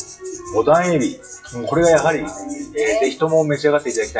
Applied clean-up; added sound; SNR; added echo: classical method WPE with log-MMSE.